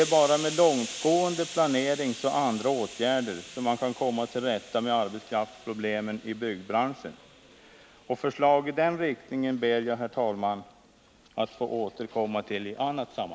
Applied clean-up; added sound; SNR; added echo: none; Hiss; 16 dB; none.